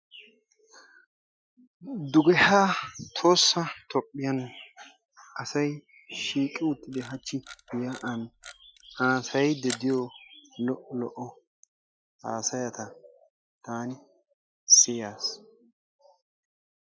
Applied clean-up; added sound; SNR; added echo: classical method Wiener filter.